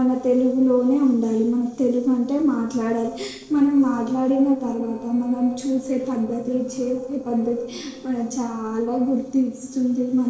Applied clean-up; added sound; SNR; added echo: neural separator model SepFormer DNS4.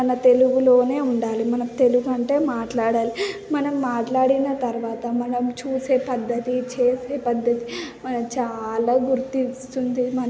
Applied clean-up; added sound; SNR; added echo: none; none; none; none.